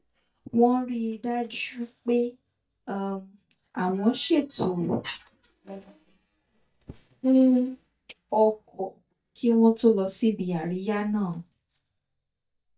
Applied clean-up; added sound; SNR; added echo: neural mask model DeepFilterNet 3.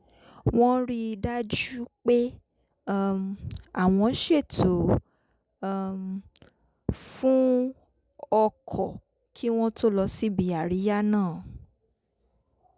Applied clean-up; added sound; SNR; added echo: none; none; none; none.